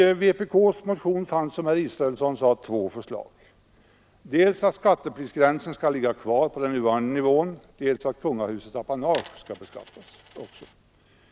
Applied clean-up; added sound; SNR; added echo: none; Coin (dropping); 18 dB; none.